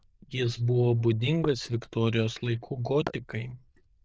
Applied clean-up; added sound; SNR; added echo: neural diffusion model UNIVERSE++.